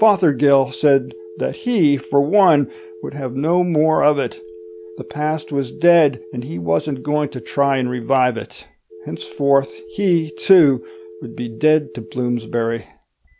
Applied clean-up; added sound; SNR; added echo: none; Telephone; 19 dB; none.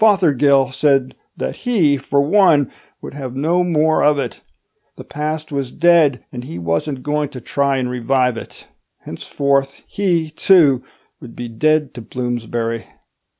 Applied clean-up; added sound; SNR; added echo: none; none; none; none.